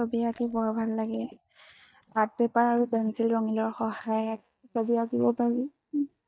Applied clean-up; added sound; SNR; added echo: neural mask model DeepFilterNet 3.